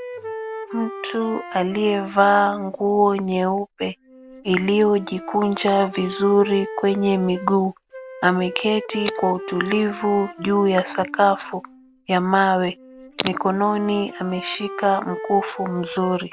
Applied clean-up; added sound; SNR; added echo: none; Wind instrument, woodwind instrument; 14 dB; none.